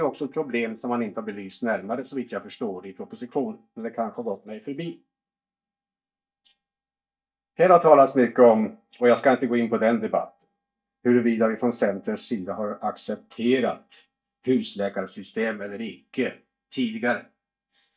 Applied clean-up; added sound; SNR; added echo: neural mask model DeepFilterNet 3.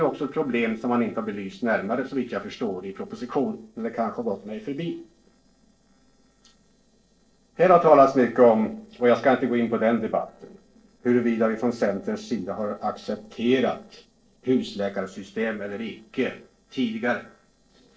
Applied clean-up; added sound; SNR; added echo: neural separator model SepFormer DNS4.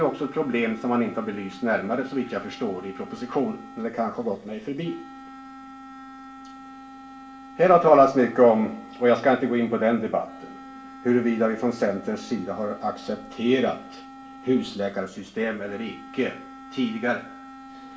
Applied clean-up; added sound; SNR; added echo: none; Wind instrument, woodwind instrument; 18 dB; reverberation time 0.3 s.